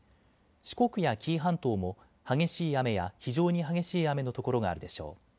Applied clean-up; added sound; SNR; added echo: none; none; none; none.